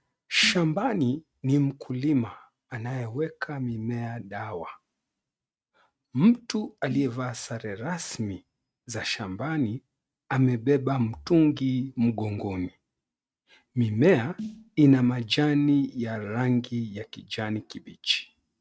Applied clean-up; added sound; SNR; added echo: neural mask model RNNoise.